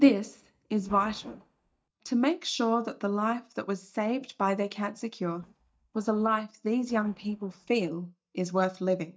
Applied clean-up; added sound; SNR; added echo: neural mask model DeepFilterNet 3.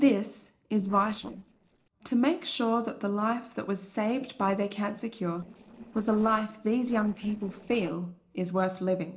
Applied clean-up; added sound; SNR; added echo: neural separator model SepFormer DNS4.